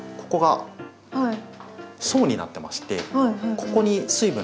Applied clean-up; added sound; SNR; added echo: none; none; none; none.